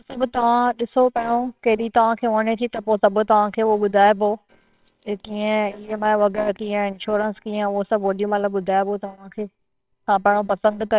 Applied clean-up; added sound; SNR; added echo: neural separator model SepFormer WHAMR!.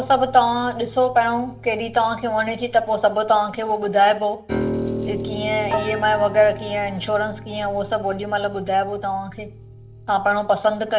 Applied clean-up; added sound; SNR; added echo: none; Piano; 11 dB; reverberation time 0.4 s.